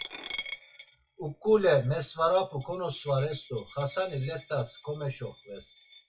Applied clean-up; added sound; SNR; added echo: classical method WPE with log-MMSE.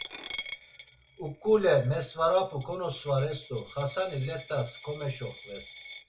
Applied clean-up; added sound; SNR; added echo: none; Coin (dropping); 14 dB; reverberation time 0.1 s.